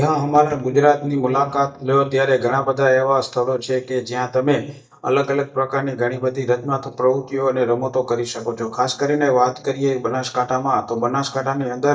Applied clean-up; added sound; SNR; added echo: neural mask model DeepFilterNet 3.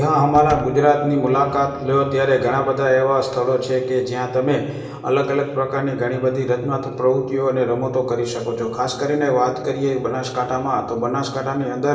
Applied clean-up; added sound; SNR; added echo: none; Slam; 18 dB; reverberation time 0.7 s.